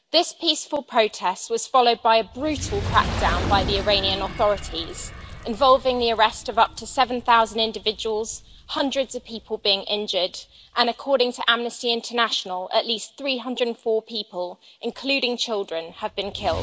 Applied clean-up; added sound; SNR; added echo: none; Fire; 12 dB; none.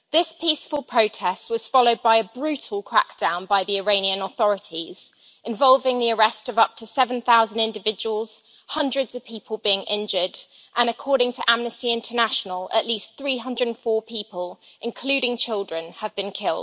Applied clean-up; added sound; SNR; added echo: none; none; none; none.